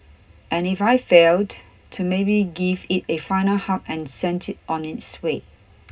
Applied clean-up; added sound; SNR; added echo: none; none; none; reverberation time 0.2 s.